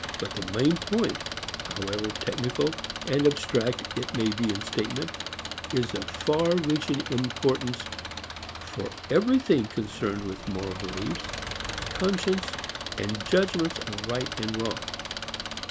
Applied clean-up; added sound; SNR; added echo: none; Engine; 7 dB; none.